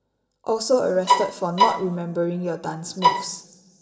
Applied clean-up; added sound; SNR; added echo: none; Bowed string instrument; -4 dB; reverberation time 1.5 s.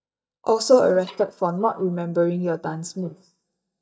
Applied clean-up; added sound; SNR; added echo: neural mask model DeepFilterNet 3.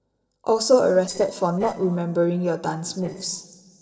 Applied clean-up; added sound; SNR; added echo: neural separator model SepFormer DNS4.